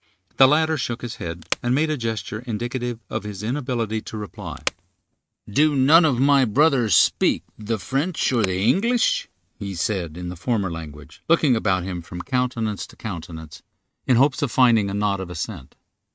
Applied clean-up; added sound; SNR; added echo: neural mask model RNNoise.